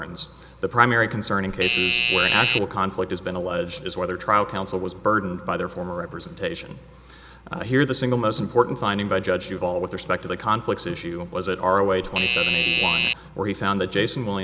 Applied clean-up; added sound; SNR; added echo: none; Doorbell; -5 dB; none.